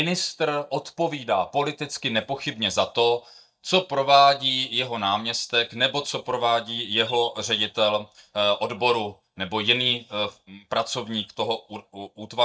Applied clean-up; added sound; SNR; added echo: neural mask model DeepFilterNet 3.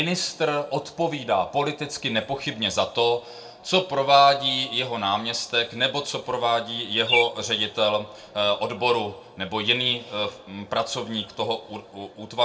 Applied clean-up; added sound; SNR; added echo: none; Bird; 4 dB; reverberation time 0.3 s.